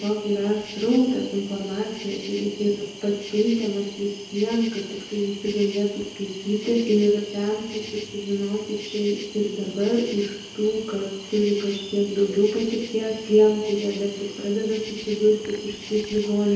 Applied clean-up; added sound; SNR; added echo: none; Cricket; 15 dB; reverberation time 0.9 s.